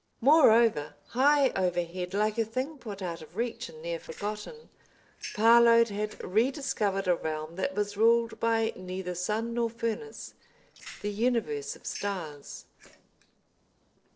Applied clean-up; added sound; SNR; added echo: neural separator model SepFormer DNS4.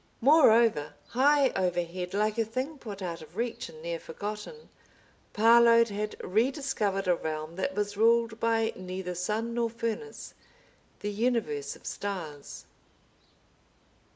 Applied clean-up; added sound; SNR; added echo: none; none; none; none.